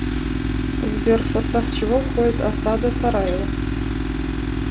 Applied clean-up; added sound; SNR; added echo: none; Tools; -1 dB; none.